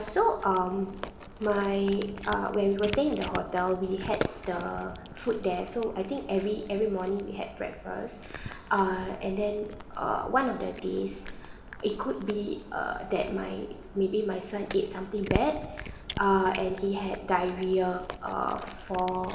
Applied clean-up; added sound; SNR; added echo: none; Cat; 11 dB; reverberation time 1.7 s.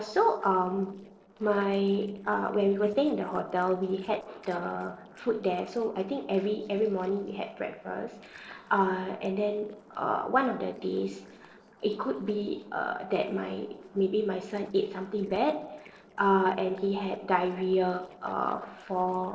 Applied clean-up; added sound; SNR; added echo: neural separator model SepFormer DNS4.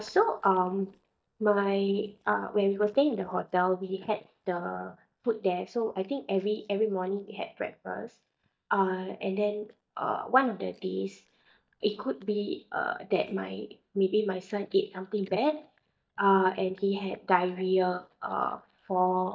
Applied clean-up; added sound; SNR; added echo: neural mask model DeepFilterNet 3.